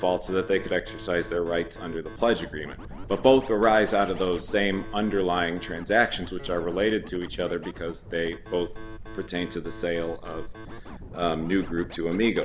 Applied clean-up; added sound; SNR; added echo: none; Scratching (performance technique); 16 dB; none.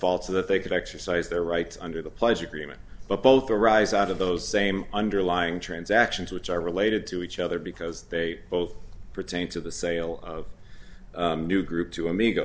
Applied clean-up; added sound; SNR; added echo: none; none; none; none.